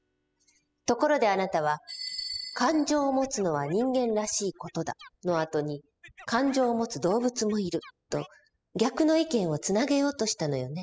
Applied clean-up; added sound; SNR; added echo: classical method spectral subtraction.